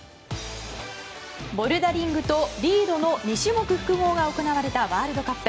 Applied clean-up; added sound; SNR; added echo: none; none; none; none.